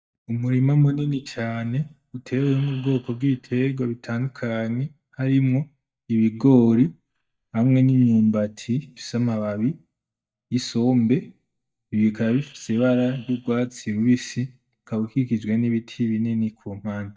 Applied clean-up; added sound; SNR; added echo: neural mask model DeepFilterNet 3.